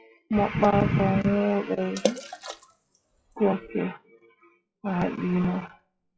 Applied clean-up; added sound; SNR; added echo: classical method WPE with log-MMSE.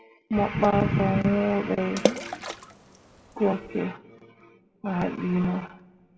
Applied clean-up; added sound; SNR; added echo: none; Water / Splash, splatter; 4 dB; reverberation time 0.9 s.